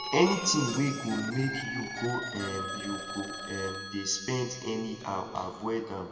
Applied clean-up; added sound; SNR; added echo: none; Telephone; 8 dB; reverberation time 2.0 s.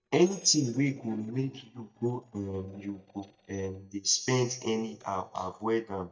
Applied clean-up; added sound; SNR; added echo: neural mask model DeepFilterNet 3.